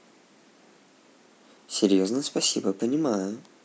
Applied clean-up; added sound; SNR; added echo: none; none; none; none.